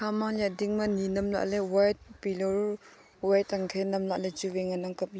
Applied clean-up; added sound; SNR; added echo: none; none; none; none.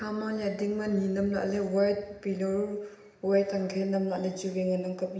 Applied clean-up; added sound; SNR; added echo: none; none; none; reverberation time 0.8 s.